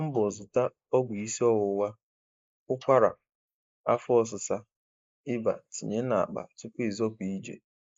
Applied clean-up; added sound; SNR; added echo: neural mask model Resemble Enhance denoiser.